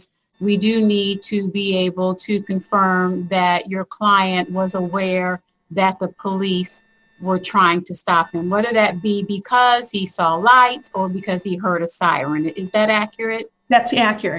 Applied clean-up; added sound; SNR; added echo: neural separator model SepFormer DNS4.